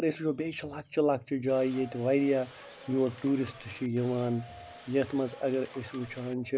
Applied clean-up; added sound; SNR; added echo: none; Subway, metro, underground / Doorbell; 18 dB; none.